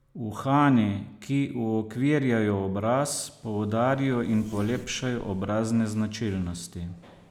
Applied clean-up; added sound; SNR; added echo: none; Zipper (clothing); 18 dB; none.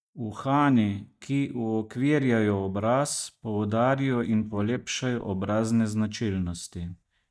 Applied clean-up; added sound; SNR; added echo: neural mask model DeepFilterNet 3.